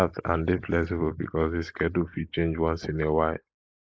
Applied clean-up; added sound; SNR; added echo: neural mask model Resemble Enhance denoiser.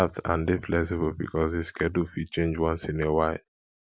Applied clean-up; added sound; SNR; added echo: none; none; none; none.